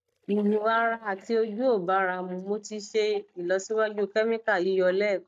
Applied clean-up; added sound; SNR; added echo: neural mask model DeepFilterNet 3.